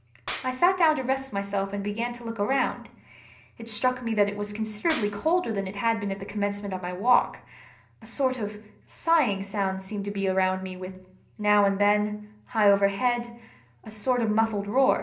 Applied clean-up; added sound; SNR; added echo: none; Clapping; 19 dB; reverberation time 0.5 s.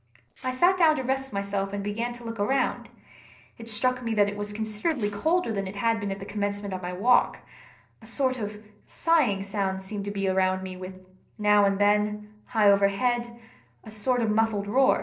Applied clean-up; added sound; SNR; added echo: neural separator model SepFormer DNS4.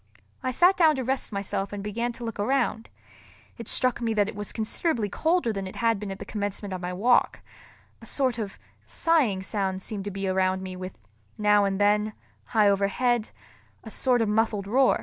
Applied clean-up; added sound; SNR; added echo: none; none; none; none.